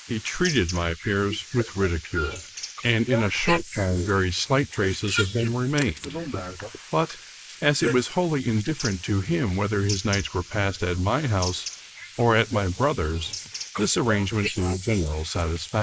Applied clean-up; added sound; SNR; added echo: neural mask model Resemble Enhance denoiser.